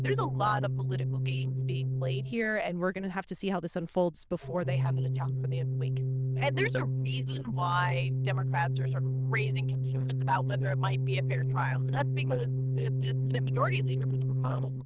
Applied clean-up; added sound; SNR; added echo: neural diffusion model UNIVERSE++.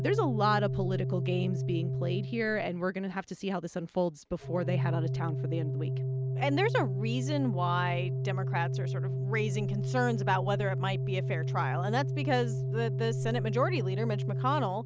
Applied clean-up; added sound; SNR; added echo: none; Organ; 0 dB; none.